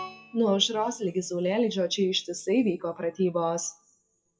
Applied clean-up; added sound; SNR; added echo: classical method WPE with log-MMSE.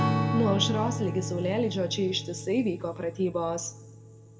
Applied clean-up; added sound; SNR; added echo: none; Strum; 3 dB; reverberation time 1.5 s.